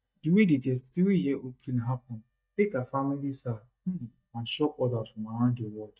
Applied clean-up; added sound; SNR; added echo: neural mask model DeepFilterNet 3.